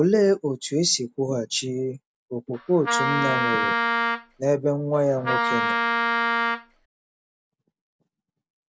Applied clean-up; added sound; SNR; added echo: none; Wind instrument, woodwind instrument; -2 dB; none.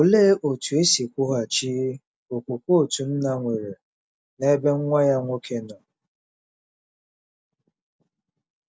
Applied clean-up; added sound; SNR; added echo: none; none; none; none.